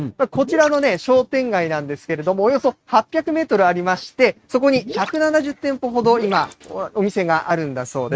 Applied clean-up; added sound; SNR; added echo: neural mask model RNNoise.